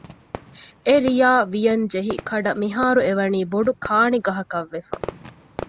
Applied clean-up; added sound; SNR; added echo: none; Fireworks; 16 dB; none.